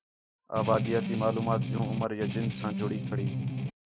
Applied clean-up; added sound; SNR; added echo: neural mask model RNNoise.